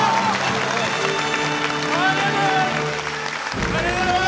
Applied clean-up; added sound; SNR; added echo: none; none; none; none.